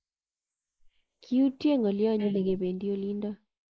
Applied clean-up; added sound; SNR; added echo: neural mask model Resemble Enhance denoiser.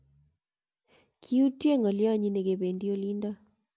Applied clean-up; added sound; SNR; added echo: none; none; none; none.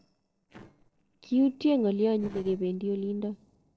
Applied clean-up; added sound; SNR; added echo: neural separator model SepFormer DNS4.